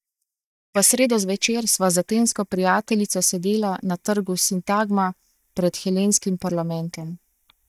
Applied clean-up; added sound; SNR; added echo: neural mask model DeepFilterNet 3.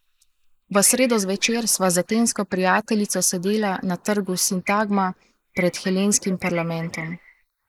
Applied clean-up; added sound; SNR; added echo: neural mask model Resemble Enhance denoiser.